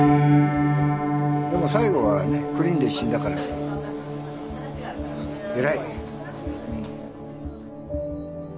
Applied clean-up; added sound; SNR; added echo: none; Piano; -3 dB; none.